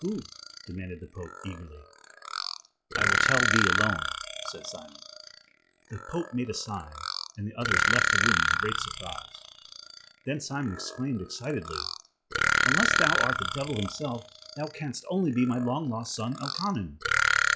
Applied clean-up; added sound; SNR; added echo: classical method log-MMSE.